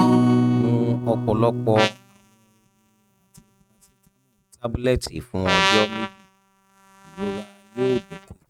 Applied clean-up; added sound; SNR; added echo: neural mask model RNNoise.